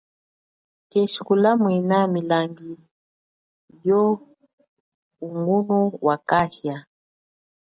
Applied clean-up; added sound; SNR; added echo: none; none; none; none.